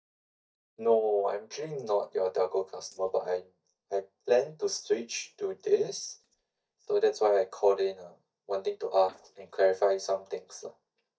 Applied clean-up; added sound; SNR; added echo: neural mask model DeepFilterNet 3.